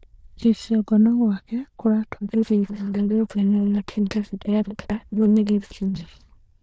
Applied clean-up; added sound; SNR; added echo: neural diffusion model UNIVERSE++.